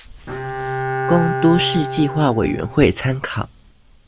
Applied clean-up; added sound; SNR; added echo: none; Bowed string instrument; 7 dB; none.